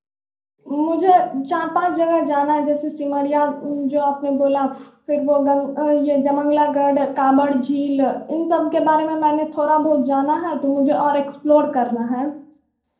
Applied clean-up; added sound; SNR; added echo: none; none; none; reverberation time 0.6 s.